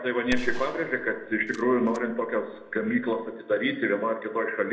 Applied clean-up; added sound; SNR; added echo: none; Gunshot, gunfire; 9 dB; reverberation time 0.7 s.